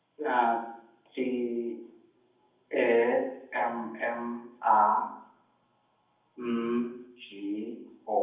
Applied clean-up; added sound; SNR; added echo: none; none; none; reverberation time 0.8 s.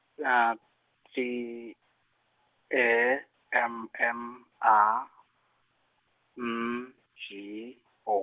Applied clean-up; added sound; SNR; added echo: none; none; none; none.